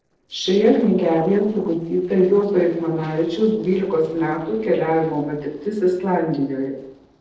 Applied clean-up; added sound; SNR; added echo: neural separator model SepFormer DNS4.